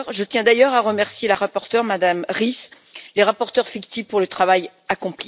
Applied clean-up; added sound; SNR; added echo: none; none; none; none.